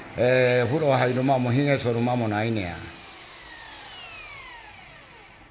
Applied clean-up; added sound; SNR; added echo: none; Power tool; 20 dB; none.